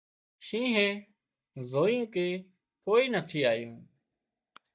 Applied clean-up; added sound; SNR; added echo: neural mask model DeepFilterNet 3.